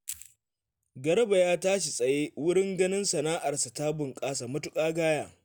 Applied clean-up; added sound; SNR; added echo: none; none; none; none.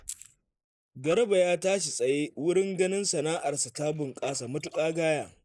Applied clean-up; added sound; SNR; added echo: neural mask model Resemble Enhance denoiser.